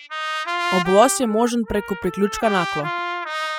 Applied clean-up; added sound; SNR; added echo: classical method spectral subtraction.